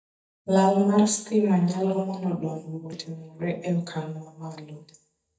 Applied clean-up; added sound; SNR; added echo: neural mask model DeepFilterNet 3.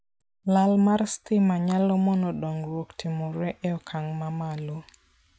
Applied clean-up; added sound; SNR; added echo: none; none; none; none.